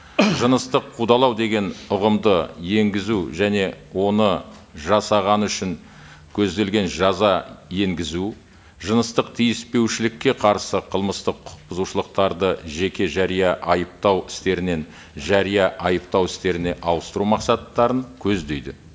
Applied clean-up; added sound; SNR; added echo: none; none; none; none.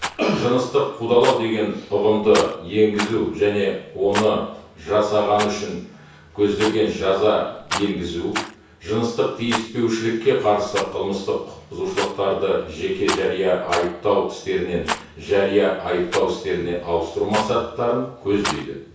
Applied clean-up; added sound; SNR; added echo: none; Rattle; 12 dB; reverberation time 0.6 s.